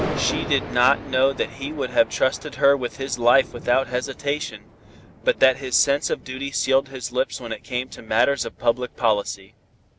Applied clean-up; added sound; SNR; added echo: none; Thunder; 14 dB; none.